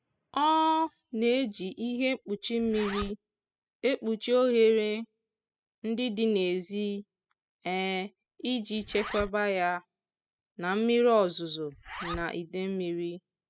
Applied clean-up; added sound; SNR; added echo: classical method spectral subtraction.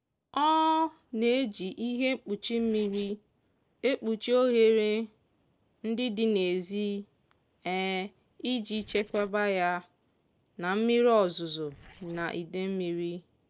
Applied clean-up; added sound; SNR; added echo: neural separator model SepFormer DNS4.